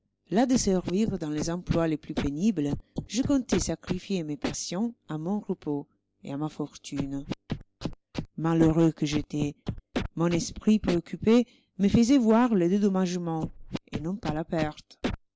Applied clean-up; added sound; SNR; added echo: neural mask model Resemble Enhance denoiser.